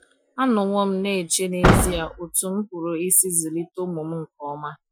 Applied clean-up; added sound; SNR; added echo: classical method Wiener filter.